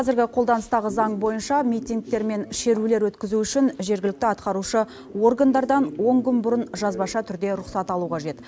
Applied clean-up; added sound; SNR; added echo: none; none; none; none.